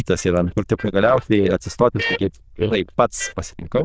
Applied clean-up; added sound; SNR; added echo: neural diffusion model UNIVERSE++.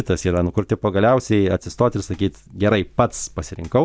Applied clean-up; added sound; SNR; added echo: none; none; none; none.